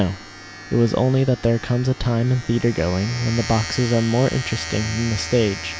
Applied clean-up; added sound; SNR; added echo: none; Domestic sounds, home sounds; 12 dB; none.